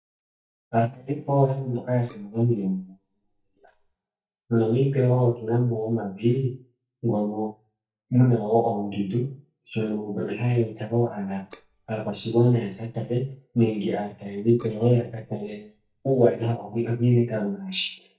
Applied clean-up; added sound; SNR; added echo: neural mask model DeepFilterNet 3.